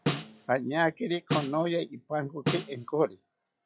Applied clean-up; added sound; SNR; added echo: classical method log-MMSE.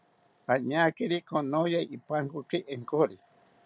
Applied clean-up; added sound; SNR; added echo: none; none; none; none.